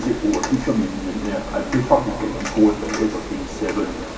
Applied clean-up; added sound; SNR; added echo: none; Water; 13 dB; reverberation time 2.4 s.